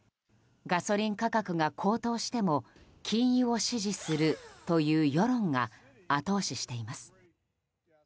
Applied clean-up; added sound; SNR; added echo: none; Engine / Drill; 18 dB; none.